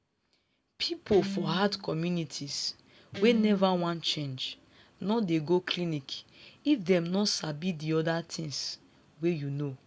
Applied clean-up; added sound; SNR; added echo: none; Guitar; 7 dB; none.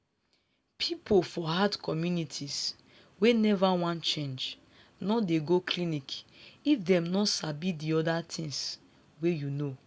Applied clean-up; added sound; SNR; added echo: none; none; none; none.